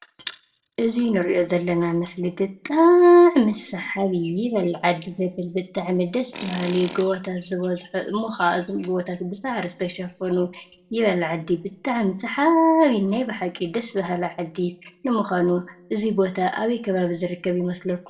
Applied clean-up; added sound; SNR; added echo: none; Tools; 15 dB; reverberation time 0.3 s.